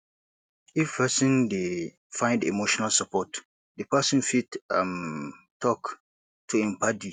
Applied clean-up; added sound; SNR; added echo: none; none; none; none.